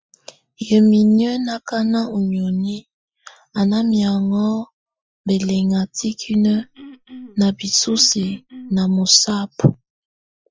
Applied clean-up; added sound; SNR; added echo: classical method Wiener filter.